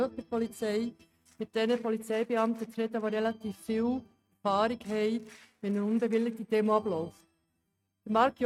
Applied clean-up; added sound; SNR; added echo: neural mask model RNNoise.